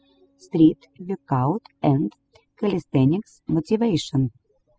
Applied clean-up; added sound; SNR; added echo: classical method spectral subtraction.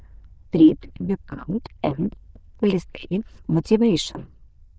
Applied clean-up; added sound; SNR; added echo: neural diffusion model UNIVERSE++.